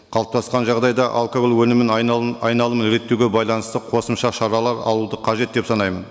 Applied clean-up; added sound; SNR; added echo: none; none; none; none.